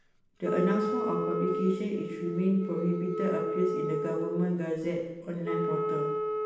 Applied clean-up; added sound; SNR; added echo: none; Wind instrument, woodwind instrument; 2 dB; reverberation time 0.9 s.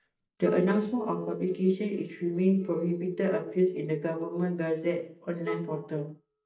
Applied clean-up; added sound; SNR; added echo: neural mask model DeepFilterNet 3.